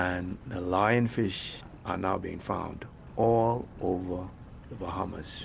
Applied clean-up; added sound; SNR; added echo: none; none; none; none.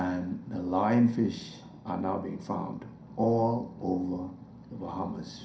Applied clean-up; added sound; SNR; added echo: none; none; none; reverberation time 0.5 s.